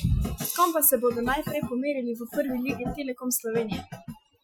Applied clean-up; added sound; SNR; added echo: classical method Wiener filter.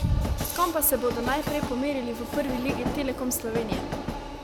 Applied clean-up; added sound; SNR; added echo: none; Train; 1 dB; none.